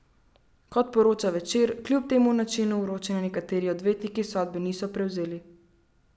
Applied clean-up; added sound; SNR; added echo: none; none; none; none.